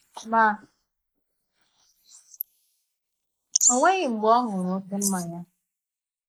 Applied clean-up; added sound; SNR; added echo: neural mask model Resemble Enhance denoiser.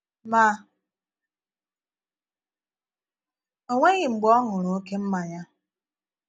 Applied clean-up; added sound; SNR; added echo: none; none; none; none.